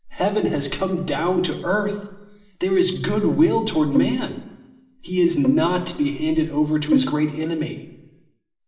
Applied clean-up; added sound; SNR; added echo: none; Bowed string instrument; 6 dB; reverberation time 0.9 s.